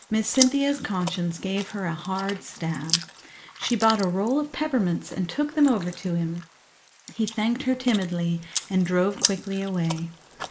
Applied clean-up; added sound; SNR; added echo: neural mask model Resemble Enhance denoiser.